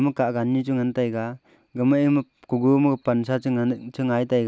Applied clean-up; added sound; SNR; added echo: none; none; none; none.